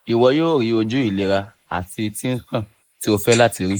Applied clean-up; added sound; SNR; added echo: neural mask model Resemble Enhance denoiser.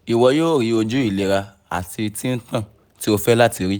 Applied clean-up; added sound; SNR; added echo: none; none; none; none.